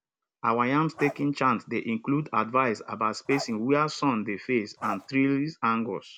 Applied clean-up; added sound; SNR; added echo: none; Bark; 16 dB; none.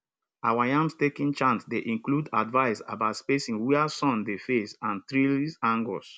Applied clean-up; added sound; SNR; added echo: none; none; none; none.